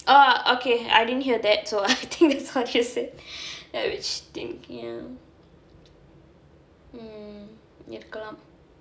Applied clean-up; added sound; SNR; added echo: none; none; none; none.